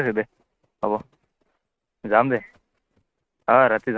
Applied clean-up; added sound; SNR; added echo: neural mask model RNNoise.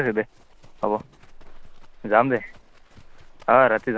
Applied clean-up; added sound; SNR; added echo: none; Livestock, farm animals, working animals; 19 dB; none.